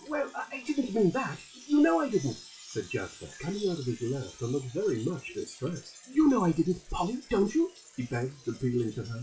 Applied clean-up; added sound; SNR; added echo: classical method WPE with log-MMSE.